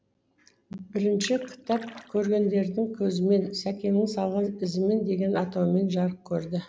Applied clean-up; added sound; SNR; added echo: none; Splash, splatter; 19 dB; none.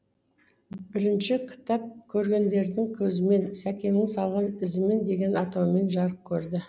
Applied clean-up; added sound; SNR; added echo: none; none; none; none.